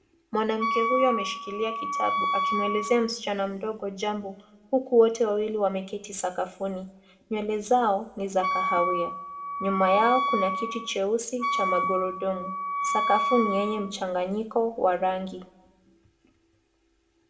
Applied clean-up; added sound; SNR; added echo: none; Wind instrument, woodwind instrument; 1 dB; reverberation time 0.7 s.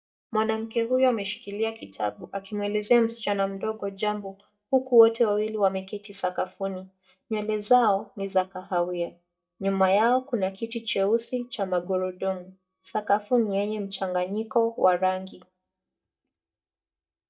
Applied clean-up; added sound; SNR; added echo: neural mask model DeepFilterNet 3.